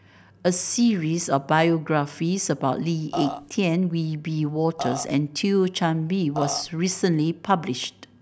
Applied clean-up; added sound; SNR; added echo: none; Burping, eructation; 6 dB; none.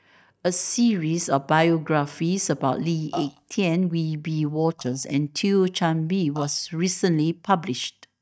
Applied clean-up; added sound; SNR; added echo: neural mask model DeepFilterNet 3.